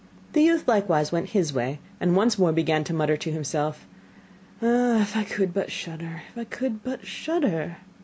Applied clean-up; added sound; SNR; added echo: none; none; none; none.